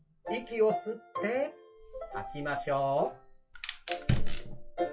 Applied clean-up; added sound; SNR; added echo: classical method WPE with log-MMSE.